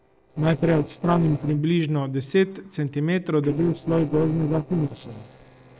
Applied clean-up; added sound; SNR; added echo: neural separator model SepFormer DNS4.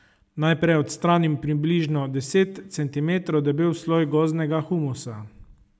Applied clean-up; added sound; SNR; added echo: none; none; none; none.